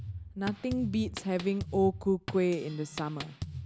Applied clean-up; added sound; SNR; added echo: none; Drum kit; 10 dB; none.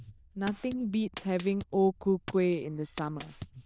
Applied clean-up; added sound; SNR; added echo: neural diffusion model UNIVERSE++.